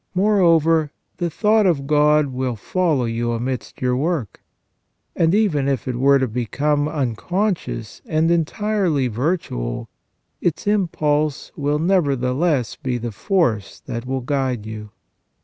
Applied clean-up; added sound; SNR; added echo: none; none; none; none.